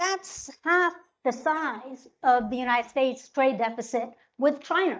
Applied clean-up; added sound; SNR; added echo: neural mask model DeepFilterNet 3.